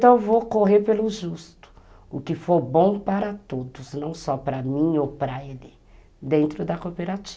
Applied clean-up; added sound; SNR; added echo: none; none; none; none.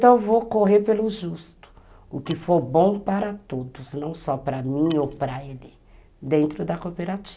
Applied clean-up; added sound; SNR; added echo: none; Wood; 18 dB; none.